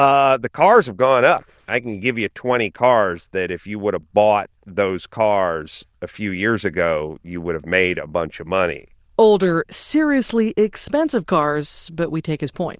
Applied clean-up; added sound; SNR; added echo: neural diffusion model UNIVERSE++.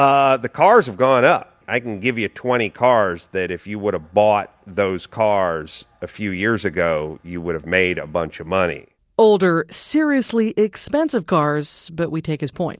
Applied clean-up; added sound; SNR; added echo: none; none; none; none.